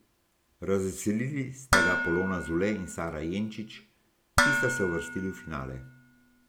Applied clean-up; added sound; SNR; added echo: none; Dishes, pots, and pans; -2 dB; none.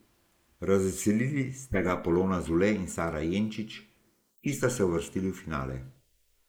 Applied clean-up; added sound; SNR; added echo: neural mask model Resemble Enhance denoiser.